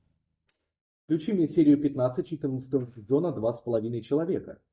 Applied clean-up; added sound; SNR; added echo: neural mask model DeepFilterNet 3.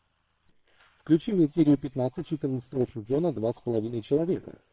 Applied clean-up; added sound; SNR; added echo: neural separator model SepFormer WHAM!.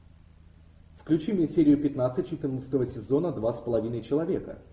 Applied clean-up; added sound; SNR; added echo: none; none; none; none.